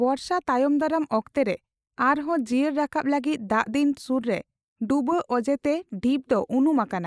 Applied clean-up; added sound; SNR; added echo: neural mask model Resemble Enhance denoiser.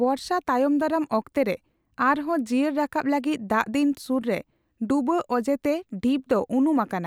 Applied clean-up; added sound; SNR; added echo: none; none; none; none.